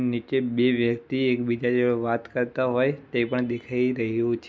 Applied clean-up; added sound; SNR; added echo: none; none; none; none.